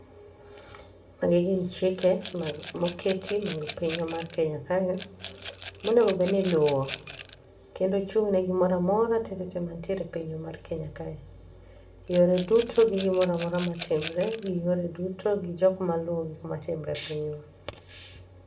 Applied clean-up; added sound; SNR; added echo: none; Rattle / Glass; 7 dB; reverberation time 0.4 s.